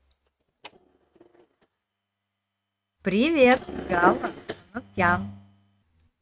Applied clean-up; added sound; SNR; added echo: neural mask model RNNoise.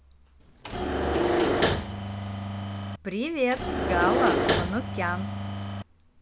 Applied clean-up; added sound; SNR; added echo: none; Engine / Mechanisms; -5 dB; none.